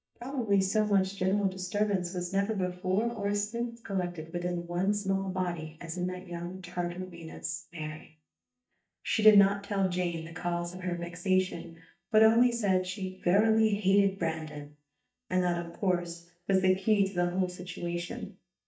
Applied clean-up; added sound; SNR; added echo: neural mask model DeepFilterNet 3.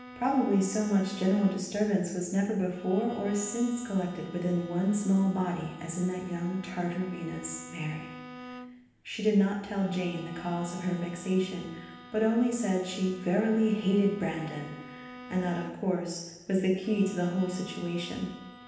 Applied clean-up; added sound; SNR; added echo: none; Bowed string instrument; 17 dB; reverberation time 0.9 s.